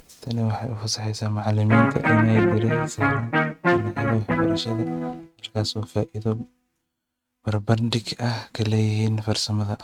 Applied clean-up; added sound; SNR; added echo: neural mask model RNNoise.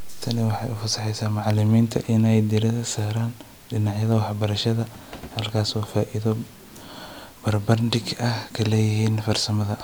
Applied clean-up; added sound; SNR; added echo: none; none; none; none.